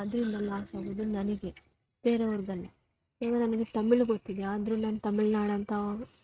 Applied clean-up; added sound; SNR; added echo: neural mask model RNNoise.